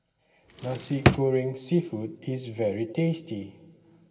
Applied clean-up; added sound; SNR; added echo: none; Drawer open or close; -3 dB; reverberation time 1.8 s.